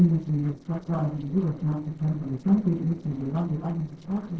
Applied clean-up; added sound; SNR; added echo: neural separator model SepFormer DNS4.